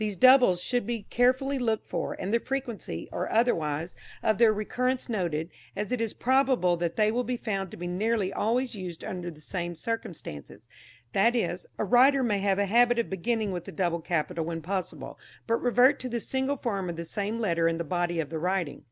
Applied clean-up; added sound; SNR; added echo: none; Wind; 19 dB; none.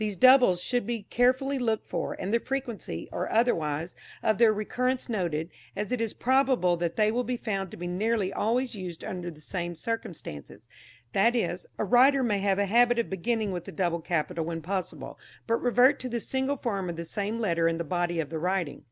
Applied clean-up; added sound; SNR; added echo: none; none; none; none.